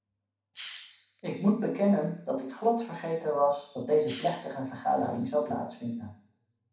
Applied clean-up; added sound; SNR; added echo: none; Hiss; 12 dB; reverberation time 0.6 s.